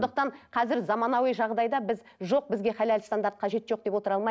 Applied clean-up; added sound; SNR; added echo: none; none; none; none.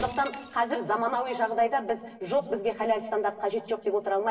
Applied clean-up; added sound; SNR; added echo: none; Shatter; 20 dB; reverberation time 1.4 s.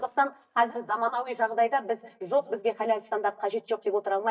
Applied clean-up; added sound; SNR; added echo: neural mask model DeepFilterNet 3.